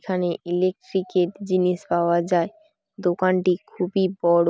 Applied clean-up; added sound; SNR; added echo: none; none; none; none.